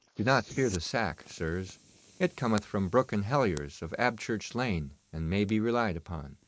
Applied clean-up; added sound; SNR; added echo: neural mask model Resemble Enhance denoiser.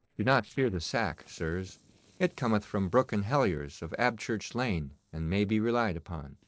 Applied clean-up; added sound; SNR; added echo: neural separator model SepFormer DNS4.